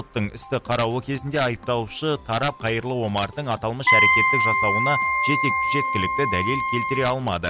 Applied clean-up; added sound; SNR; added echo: none; Wind instrument, woodwind instrument; -3 dB; none.